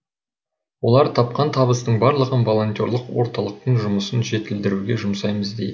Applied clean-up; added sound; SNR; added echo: none; none; none; none.